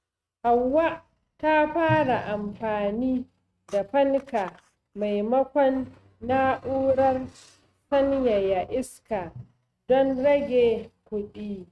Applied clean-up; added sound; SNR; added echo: neural mask model RNNoise.